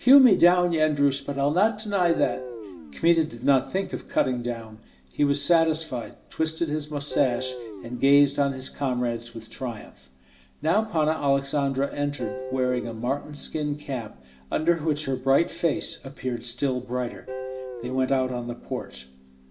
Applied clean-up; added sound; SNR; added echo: none; Guitar; 16 dB; reverberation time 0.5 s.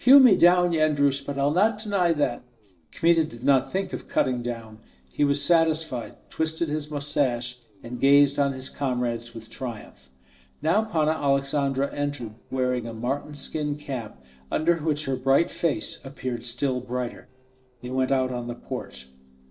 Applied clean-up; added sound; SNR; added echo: neural separator model SepFormer DNS4.